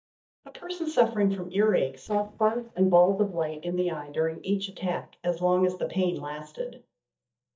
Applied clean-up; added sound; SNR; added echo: neural mask model DeepFilterNet 3.